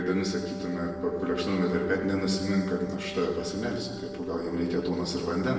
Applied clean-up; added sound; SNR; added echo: none; Wind instrument, woodwind instrument; 10 dB; reverberation time 1.1 s.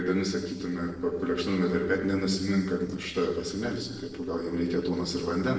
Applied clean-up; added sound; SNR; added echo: neural separator model SepFormer DNS4.